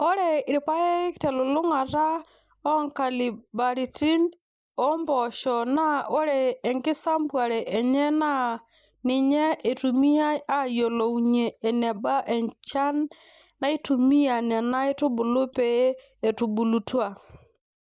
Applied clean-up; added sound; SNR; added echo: neural mask model Resemble Enhance denoiser.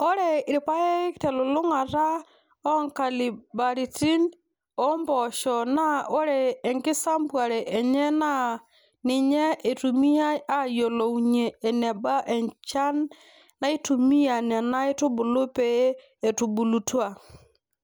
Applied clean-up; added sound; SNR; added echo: none; none; none; none.